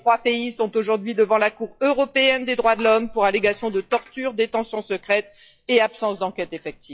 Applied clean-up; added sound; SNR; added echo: classical method log-MMSE.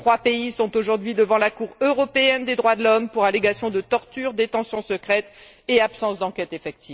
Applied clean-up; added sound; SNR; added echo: none; none; none; none.